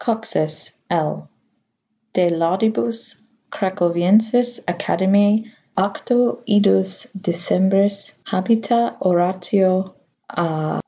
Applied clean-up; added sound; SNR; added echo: none; none; none; none.